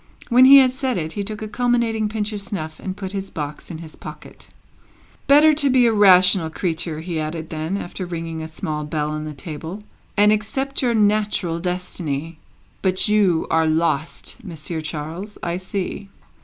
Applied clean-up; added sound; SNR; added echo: none; none; none; none.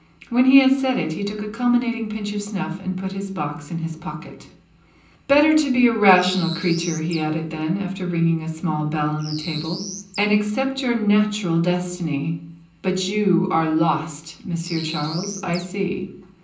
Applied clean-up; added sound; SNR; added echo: none; Bird; 13 dB; reverberation time 0.6 s.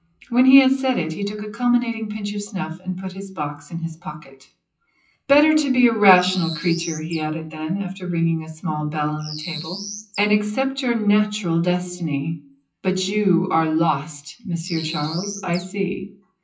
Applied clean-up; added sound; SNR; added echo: classical method WPE with log-MMSE.